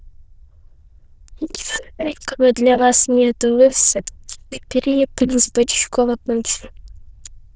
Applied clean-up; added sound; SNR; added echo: neural diffusion model UNIVERSE++.